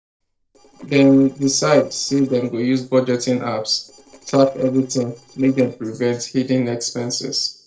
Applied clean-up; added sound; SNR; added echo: neural separator model SepFormer DNS4.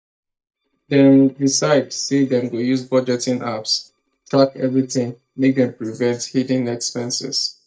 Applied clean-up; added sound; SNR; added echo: neural mask model DeepFilterNet 3.